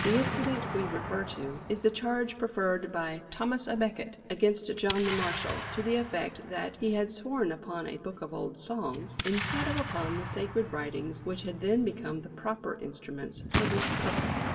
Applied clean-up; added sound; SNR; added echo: none; Explosion; 5 dB; reverberation time 2.0 s.